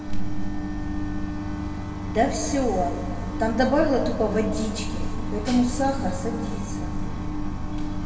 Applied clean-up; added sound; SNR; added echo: none; none; none; reverberation time 2.5 s.